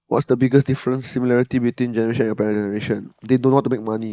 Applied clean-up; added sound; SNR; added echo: neural mask model Resemble Enhance denoiser.